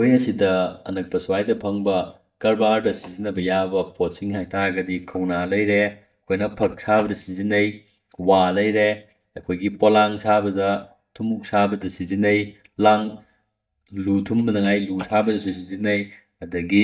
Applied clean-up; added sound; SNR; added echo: neural mask model DeepFilterNet 3.